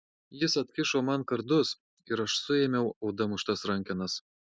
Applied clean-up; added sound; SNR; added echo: none; none; none; none.